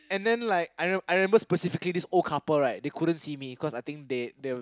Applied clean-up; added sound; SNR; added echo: none; none; none; none.